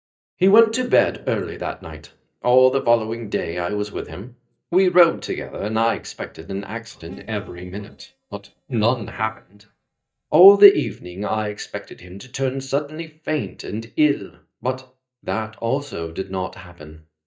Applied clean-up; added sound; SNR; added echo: neural mask model DeepFilterNet 3.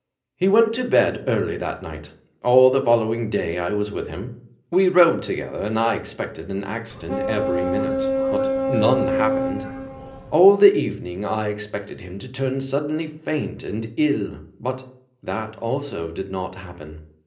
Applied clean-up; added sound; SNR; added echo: none; Boat, Water vehicle; 1 dB; reverberation time 0.5 s.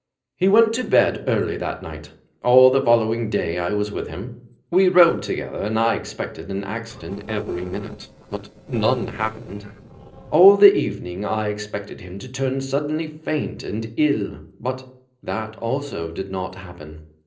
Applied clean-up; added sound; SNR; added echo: neural separator model SepFormer DNS4.